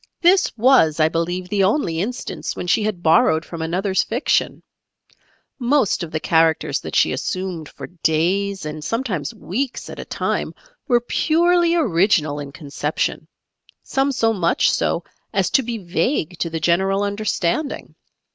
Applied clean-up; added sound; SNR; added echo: none; none; none; none.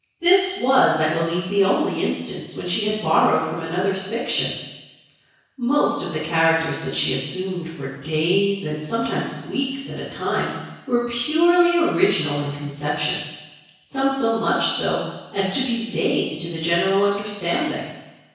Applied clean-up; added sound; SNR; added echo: none; none; none; reverberation time 1.1 s.